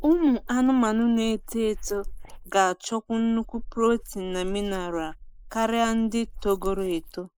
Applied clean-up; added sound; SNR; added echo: neural mask model Resemble Enhance denoiser.